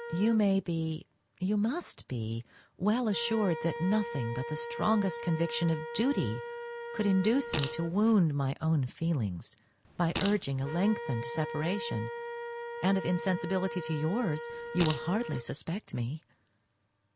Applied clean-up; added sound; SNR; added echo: none; Wind instrument, woodwind instrument + Fart; 10 dB; none.